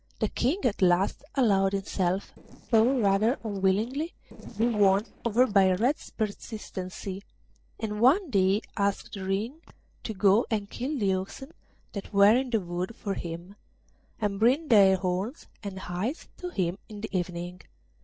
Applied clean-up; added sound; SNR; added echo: neural separator model SepFormer DNS4.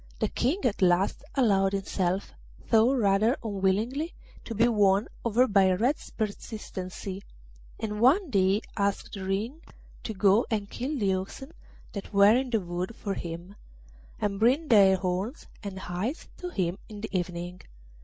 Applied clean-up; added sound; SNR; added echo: none; none; none; none.